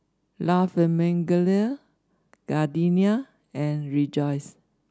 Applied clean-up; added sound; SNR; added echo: none; none; none; none.